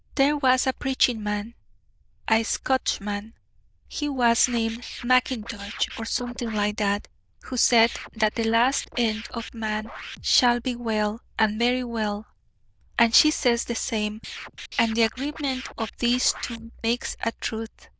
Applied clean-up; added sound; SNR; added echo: neural diffusion model UNIVERSE++.